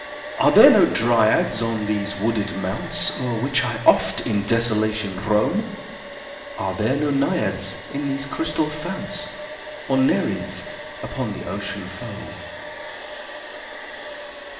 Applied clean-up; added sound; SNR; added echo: none; Domestic sounds, home sounds; 12 dB; reverberation time 1.2 s.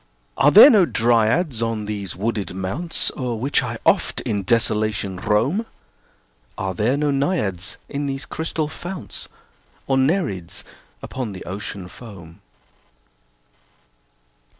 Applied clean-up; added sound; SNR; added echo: none; none; none; none.